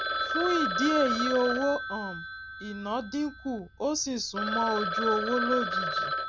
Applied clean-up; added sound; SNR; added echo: none; Telephone; 1 dB; none.